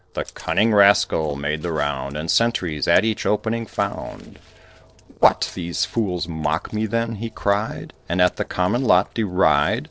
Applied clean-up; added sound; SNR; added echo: neural separator model SepFormer DNS4.